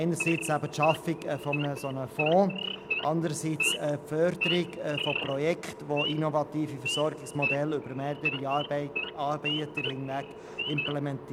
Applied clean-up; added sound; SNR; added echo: none; Idling / Wild animals; 5 dB; none.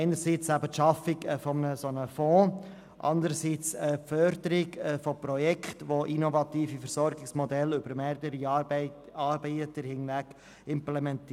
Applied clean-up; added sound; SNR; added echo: none; none; none; none.